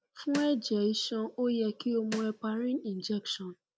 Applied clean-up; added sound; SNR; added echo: none; Snare drum; 12 dB; none.